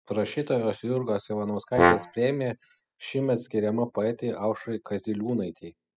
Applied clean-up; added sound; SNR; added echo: classical method spectral subtraction.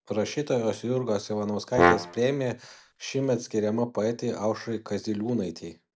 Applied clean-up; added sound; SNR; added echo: none; Brass instrument; -3 dB; none.